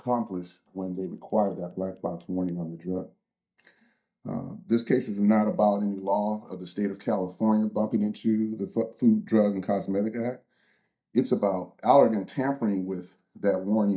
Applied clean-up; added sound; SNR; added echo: neural mask model DeepFilterNet 3.